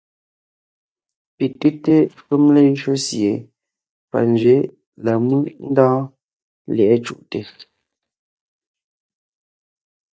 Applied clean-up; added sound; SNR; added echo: neural mask model DeepFilterNet 3.